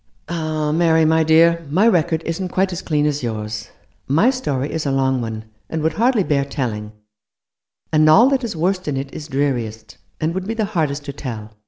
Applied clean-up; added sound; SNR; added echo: none; none; none; none.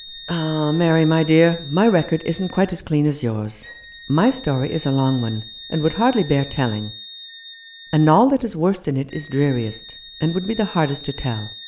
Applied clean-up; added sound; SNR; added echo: none; Wind instrument, woodwind instrument; 17 dB; none.